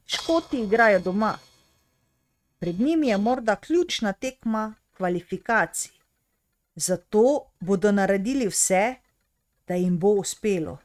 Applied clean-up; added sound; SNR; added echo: neural mask model RNNoise.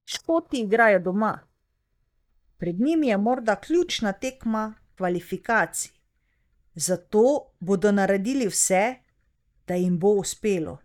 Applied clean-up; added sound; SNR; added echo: neural mask model DeepFilterNet 3.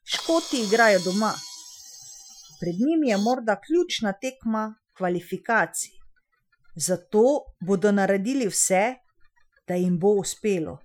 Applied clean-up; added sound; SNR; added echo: classical method Wiener filter.